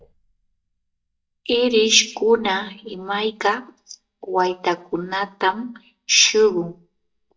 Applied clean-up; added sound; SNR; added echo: neural mask model DeepFilterNet 3.